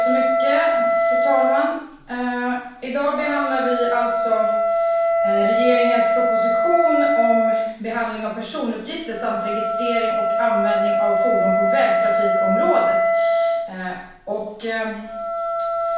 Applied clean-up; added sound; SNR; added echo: none; Wind instrument, woodwind instrument; -4 dB; reverberation time 0.7 s.